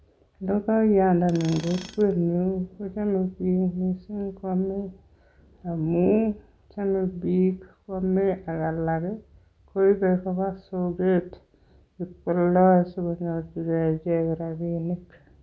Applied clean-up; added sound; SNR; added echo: none; Tools; 18 dB; none.